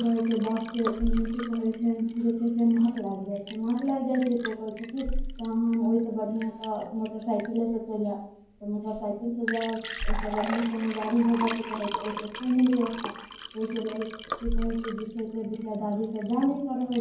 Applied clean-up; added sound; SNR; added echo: none; Liquid; 8 dB; reverberation time 0.9 s.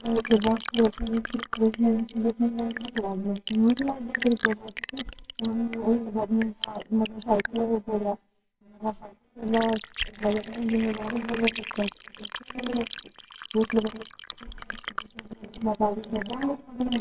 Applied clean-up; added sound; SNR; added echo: neural separator model SepFormer WHAMR!.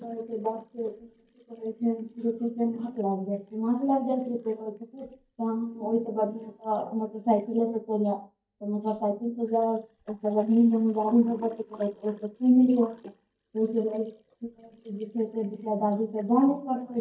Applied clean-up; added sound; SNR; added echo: neural mask model DeepFilterNet 3.